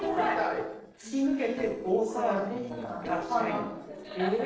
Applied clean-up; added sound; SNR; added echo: neural separator model SepFormer DNS4.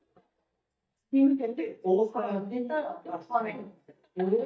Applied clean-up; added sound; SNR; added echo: neural mask model DeepFilterNet 3.